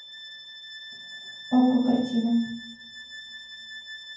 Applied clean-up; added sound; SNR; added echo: none; Bowed string instrument; 14 dB; reverberation time 0.9 s.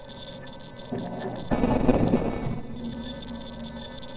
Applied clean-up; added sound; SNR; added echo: neural separator model SepFormer DNS4.